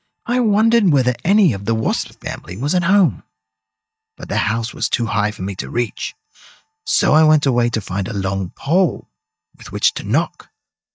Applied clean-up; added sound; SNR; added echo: neural mask model DeepFilterNet 3.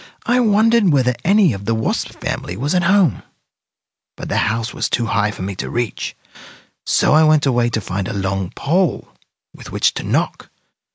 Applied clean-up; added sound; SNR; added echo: none; none; none; none.